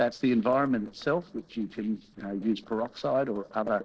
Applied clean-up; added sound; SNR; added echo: neural separator model SepFormer DNS4.